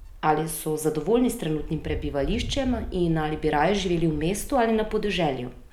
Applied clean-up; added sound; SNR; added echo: none; Wind; 11 dB; none.